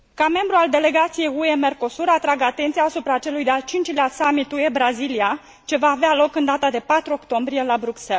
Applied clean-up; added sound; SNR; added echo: none; none; none; none.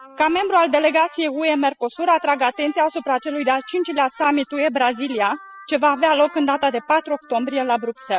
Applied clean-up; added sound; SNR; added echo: classical method spectral subtraction.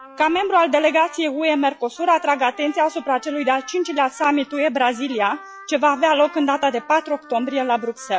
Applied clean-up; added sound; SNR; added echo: classical method log-MMSE.